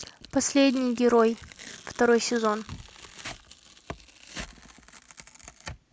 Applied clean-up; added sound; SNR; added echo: none; Tearing; 18 dB; none.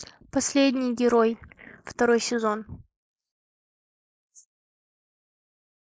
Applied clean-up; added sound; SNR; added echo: neural mask model Resemble Enhance denoiser.